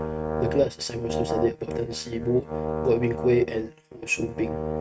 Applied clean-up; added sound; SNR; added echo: neural mask model RNNoise.